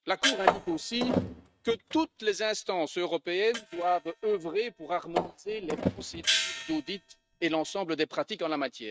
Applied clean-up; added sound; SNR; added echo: neural mask model RNNoise.